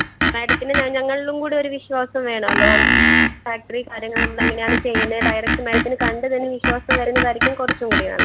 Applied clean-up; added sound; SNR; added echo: none; Screech; -3 dB; none.